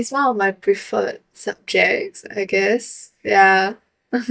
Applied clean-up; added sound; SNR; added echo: neural mask model DeepFilterNet 3.